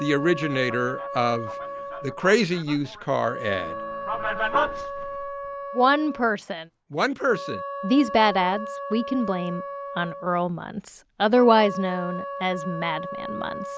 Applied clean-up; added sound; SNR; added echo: none; Wind instrument, woodwind instrument; 10 dB; none.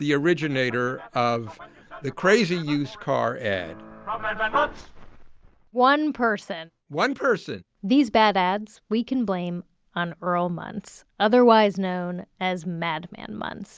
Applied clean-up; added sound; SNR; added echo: none; none; none; none.